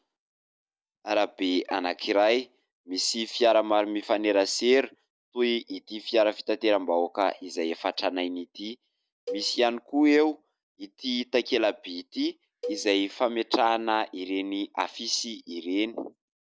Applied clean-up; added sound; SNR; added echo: none; Cowbell; 15 dB; none.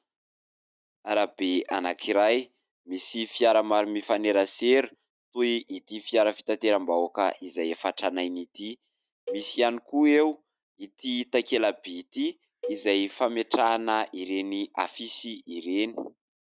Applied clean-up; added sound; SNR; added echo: neural mask model RNNoise.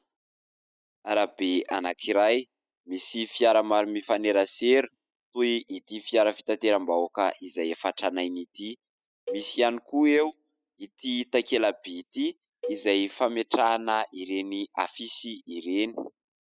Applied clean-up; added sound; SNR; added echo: classical method spectral subtraction.